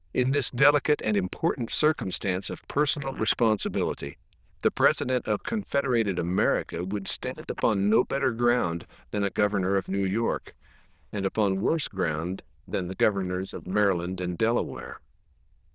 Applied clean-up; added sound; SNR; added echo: neural diffusion model UNIVERSE++.